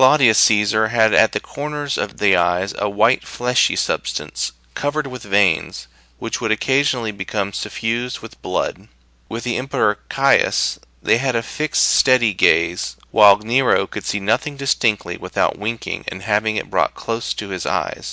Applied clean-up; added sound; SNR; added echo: none; none; none; none.